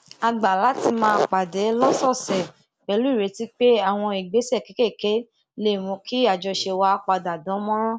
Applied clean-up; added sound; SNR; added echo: none; none; none; none.